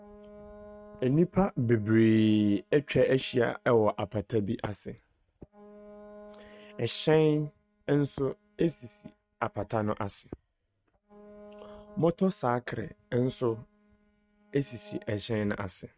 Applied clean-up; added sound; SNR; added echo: neural mask model RNNoise.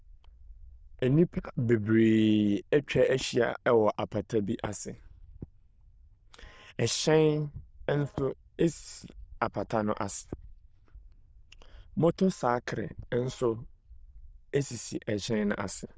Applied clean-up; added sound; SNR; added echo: neural diffusion model UNIVERSE++.